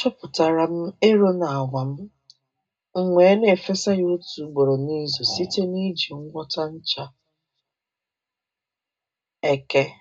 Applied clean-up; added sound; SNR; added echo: none; none; none; reverberation time 0.2 s.